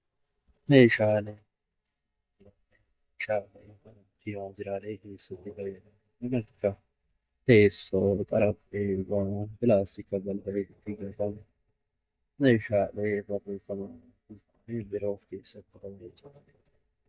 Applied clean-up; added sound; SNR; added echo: neural mask model DeepFilterNet 3.